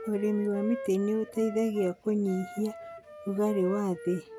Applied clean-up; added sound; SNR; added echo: none; Wind instrument, woodwind instrument; 14 dB; none.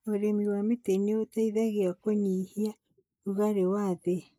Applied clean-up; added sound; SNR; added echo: neural mask model Resemble Enhance denoiser.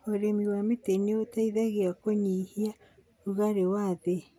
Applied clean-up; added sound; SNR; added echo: none; none; none; none.